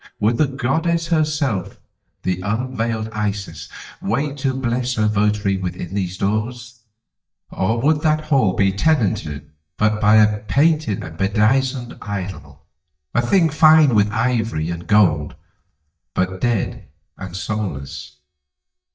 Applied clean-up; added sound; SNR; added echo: neural mask model DeepFilterNet 3.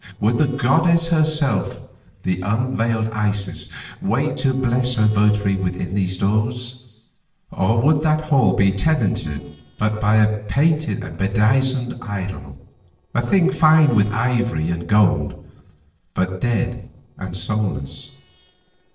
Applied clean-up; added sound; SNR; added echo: neural separator model SepFormer DNS4.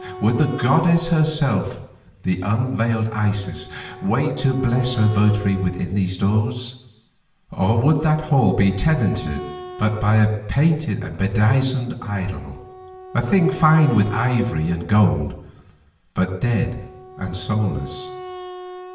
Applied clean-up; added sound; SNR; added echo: none; Wind instrument, woodwind instrument; 17 dB; reverberation time 0.9 s.